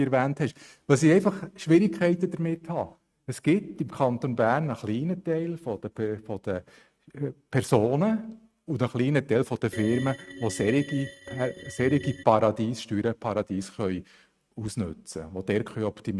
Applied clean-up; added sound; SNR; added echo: neural mask model RNNoise.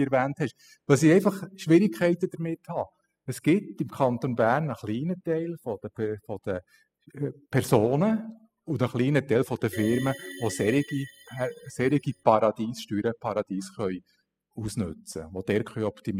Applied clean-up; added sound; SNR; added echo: classical method spectral subtraction.